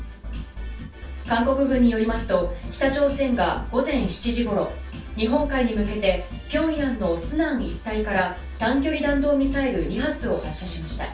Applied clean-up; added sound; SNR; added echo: none; none; none; reverberation time 0.3 s.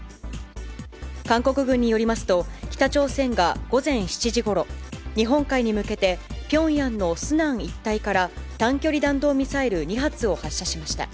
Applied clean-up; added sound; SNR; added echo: none; none; none; none.